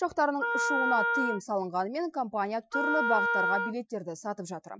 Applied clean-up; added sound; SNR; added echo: classical method Wiener filter.